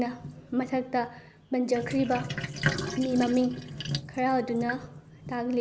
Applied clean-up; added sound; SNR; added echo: none; Sink (filling or washing); 7 dB; none.